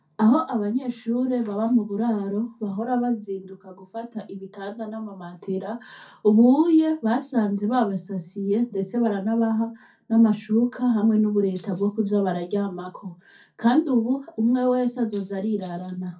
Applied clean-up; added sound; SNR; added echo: none; Rattle (instrument); 13 dB; reverberation time 0.3 s.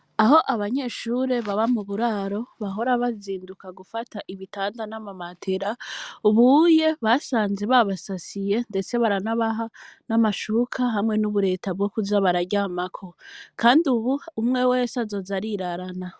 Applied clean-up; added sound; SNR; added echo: none; none; none; none.